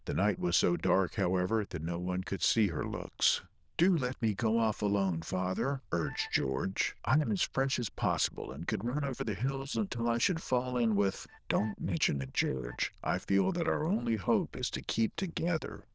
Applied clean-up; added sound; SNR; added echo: neural diffusion model UNIVERSE++.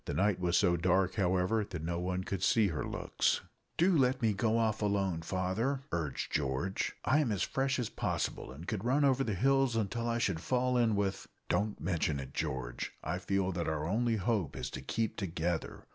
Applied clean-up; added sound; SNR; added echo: none; none; none; none.